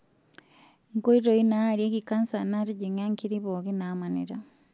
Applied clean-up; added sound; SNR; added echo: none; none; none; none.